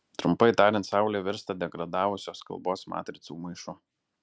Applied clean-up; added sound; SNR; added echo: none; none; none; none.